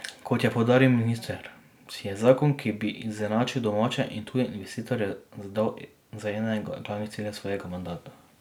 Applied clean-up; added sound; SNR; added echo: none; none; none; none.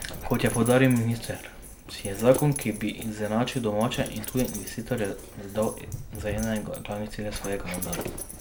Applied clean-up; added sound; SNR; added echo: none; Dog; 10 dB; none.